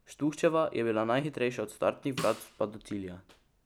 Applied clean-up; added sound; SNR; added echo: none; Snare drum; 13 dB; none.